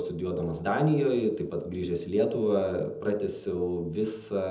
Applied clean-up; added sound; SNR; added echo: none; none; none; reverberation time 0.8 s.